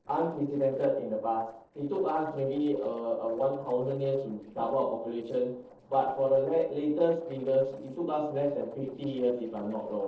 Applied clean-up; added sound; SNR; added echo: neural separator model SepFormer DNS4.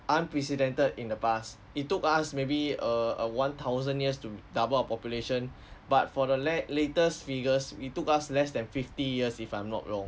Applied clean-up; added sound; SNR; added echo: none; none; none; none.